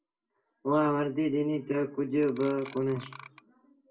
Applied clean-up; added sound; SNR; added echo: none; Clock; 19 dB; reverberation time 0.2 s.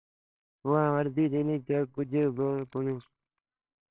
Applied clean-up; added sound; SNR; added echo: neural separator model SepFormer WHAMR!.